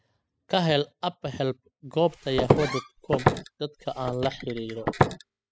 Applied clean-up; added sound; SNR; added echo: classical method spectral subtraction.